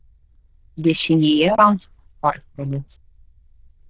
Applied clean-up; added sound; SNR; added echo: neural diffusion model UNIVERSE++.